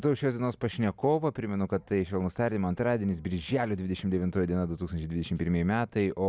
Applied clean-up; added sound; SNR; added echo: none; none; none; none.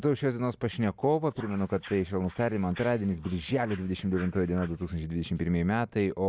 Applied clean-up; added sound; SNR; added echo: neural mask model Resemble Enhance denoiser.